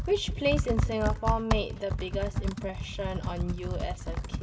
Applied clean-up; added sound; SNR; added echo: none; Computer keyboard; -1 dB; reverberation time 1.8 s.